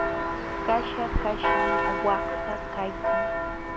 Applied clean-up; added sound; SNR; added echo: none; Church bell; -5 dB; none.